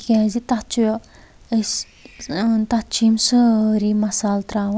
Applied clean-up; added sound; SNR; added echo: none; none; none; none.